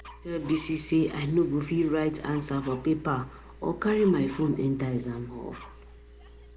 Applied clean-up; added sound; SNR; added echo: none; Dog + Engine; 19 dB; none.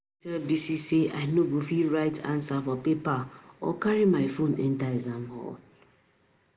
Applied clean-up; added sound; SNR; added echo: none; none; none; none.